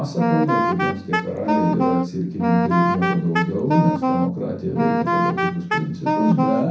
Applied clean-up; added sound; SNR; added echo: none; Wind instrument, woodwind instrument; 0 dB; reverberation time 0.6 s.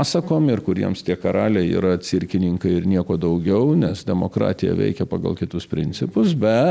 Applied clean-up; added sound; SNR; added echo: none; none; none; none.